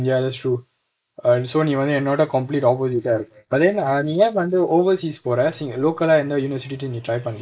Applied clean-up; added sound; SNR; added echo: neural mask model Resemble Enhance denoiser.